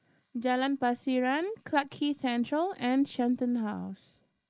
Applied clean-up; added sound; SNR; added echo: neural mask model Resemble Enhance denoiser.